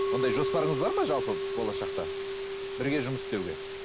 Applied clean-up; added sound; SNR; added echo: none; Musical instrument; -1 dB; none.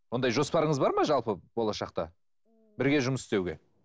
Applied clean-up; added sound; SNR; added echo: none; none; none; none.